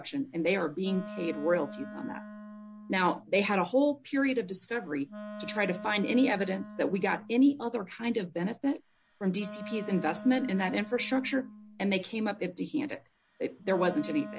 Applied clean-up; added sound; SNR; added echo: none; Wind instrument, woodwind instrument; 15 dB; none.